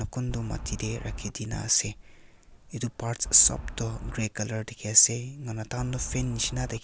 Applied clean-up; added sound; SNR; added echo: none; Wind; 9 dB; none.